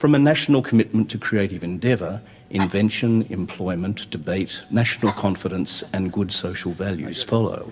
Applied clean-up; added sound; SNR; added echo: none; Dog; 20 dB; reverberation time 1.9 s.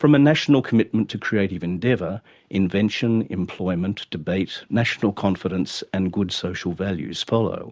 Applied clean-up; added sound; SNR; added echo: none; none; none; none.